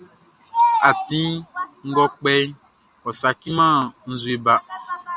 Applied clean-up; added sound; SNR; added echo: none; none; none; none.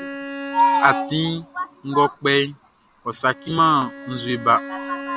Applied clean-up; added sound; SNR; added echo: none; Bowed string instrument; 13 dB; none.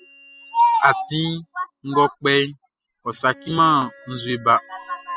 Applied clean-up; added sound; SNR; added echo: classical method spectral subtraction.